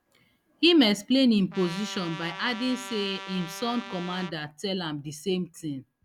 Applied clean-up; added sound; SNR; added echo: none; Trumpet; 13 dB; none.